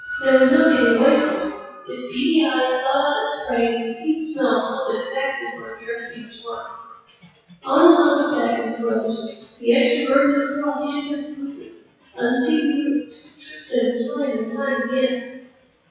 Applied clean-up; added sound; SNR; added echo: classical method WPE with log-MMSE.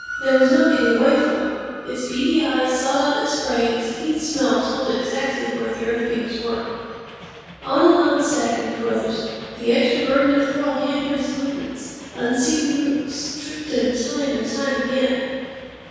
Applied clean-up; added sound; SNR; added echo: none; Train; 16 dB; reverberation time 2.0 s.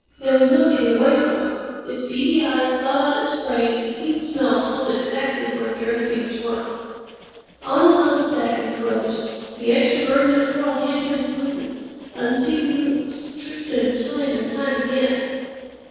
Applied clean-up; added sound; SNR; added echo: neural separator model SepFormer DNS4.